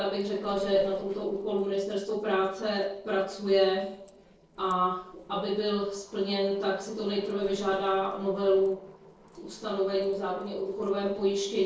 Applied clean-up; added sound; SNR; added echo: neural separator model SepFormer DNS4.